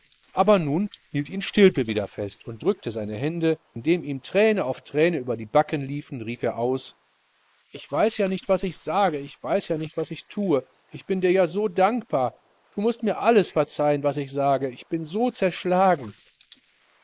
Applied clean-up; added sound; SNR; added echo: neural mask model Resemble Enhance denoiser.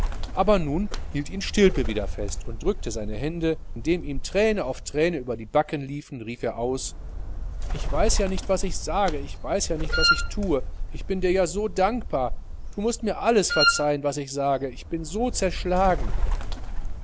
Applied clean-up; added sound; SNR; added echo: none; Wind instrument, woodwind instrument + Bird; 2 dB; none.